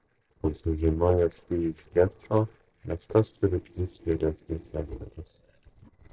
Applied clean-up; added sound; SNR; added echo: neural separator model SepFormer DNS4.